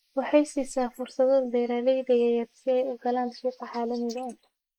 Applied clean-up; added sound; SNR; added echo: neural mask model Resemble Enhance denoiser.